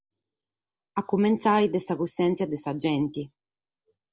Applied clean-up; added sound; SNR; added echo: none; none; none; none.